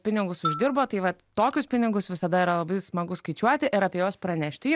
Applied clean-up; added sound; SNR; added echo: none; Marimba, xylophone; 9 dB; none.